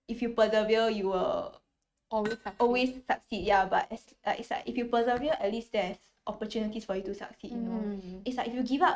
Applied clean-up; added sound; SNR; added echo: neural mask model RNNoise.